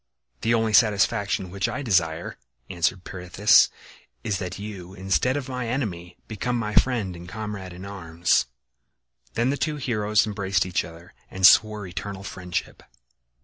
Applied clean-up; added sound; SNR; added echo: none; none; none; none.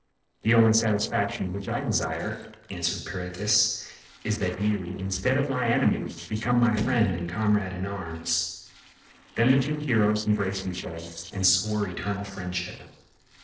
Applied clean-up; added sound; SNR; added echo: neural separator model SepFormer DNS4.